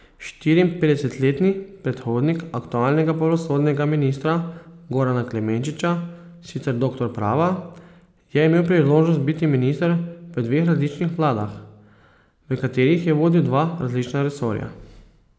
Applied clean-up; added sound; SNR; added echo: none; none; none; none.